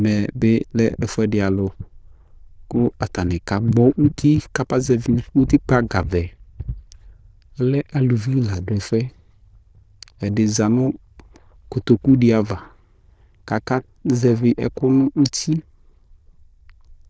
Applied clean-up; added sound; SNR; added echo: neural diffusion model UNIVERSE++.